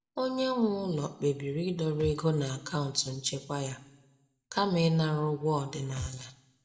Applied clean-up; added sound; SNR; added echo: none; Thump, thud; 19 dB; reverberation time 0.8 s.